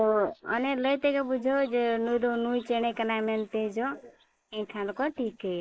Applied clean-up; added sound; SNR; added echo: neural mask model Resemble Enhance denoiser.